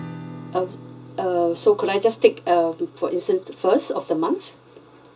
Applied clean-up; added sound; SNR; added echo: none; Acoustic guitar / Strum; 19 dB; reverberation time 0.2 s.